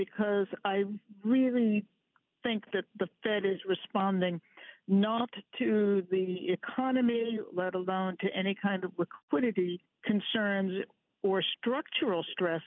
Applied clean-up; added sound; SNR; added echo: none; none; none; none.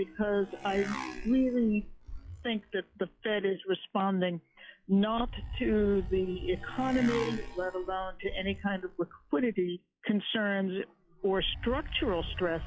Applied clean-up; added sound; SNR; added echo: classical method log-MMSE.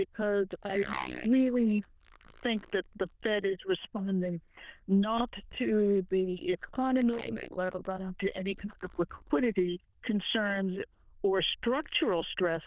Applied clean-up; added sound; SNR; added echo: neural diffusion model UNIVERSE++.